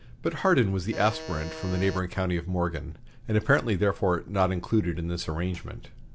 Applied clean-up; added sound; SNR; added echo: none; Alarm; 13 dB; none.